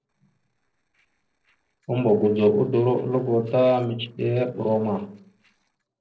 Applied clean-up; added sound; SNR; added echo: neural separator model SepFormer DNS4.